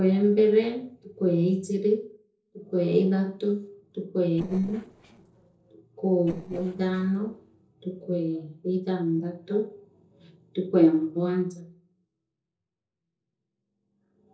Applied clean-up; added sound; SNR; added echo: neural separator model SepFormer DNS4.